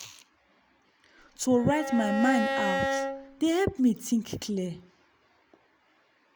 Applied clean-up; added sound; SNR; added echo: none; Bowed string instrument; 2 dB; none.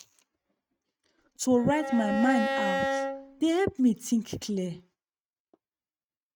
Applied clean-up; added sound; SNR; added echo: neural mask model RNNoise.